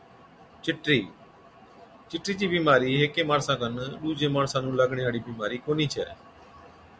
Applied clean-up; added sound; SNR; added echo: none; none; none; none.